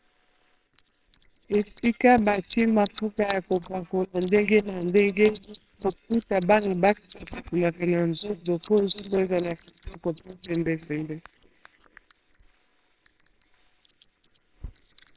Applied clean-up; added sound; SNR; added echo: neural separator model SepFormer WHAMR!.